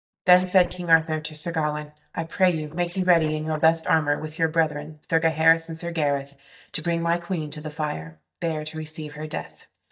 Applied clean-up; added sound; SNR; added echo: neural mask model DeepFilterNet 3.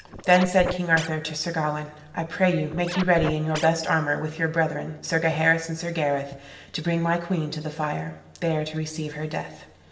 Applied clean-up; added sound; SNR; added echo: none; Scratching (performance technique); 9 dB; reverberation time 0.9 s.